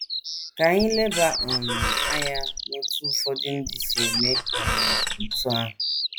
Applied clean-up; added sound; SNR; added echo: classical method log-MMSE.